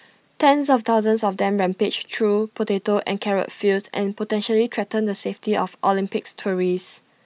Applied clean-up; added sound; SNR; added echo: none; none; none; none.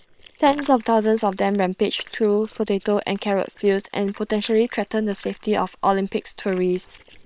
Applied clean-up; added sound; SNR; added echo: neural separator model SepFormer WHAM!.